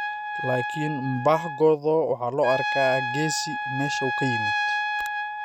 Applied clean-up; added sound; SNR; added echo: none; Trumpet; 3 dB; none.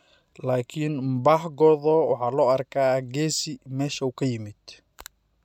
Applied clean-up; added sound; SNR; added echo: none; none; none; none.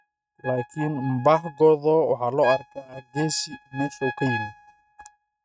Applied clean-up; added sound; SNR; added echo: neural mask model RNNoise.